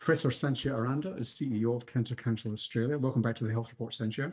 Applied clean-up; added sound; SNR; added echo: neural mask model DeepFilterNet 3.